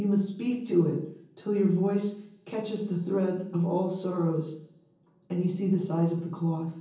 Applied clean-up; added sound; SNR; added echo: none; none; none; reverberation time 0.7 s.